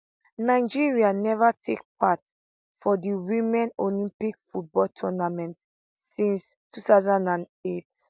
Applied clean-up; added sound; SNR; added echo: none; none; none; none.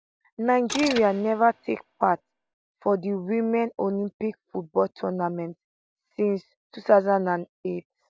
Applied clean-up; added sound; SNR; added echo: none; Mechanisms; 12 dB; none.